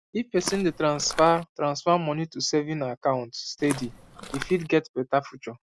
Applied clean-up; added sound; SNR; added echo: none; Walk, footsteps; 12 dB; none.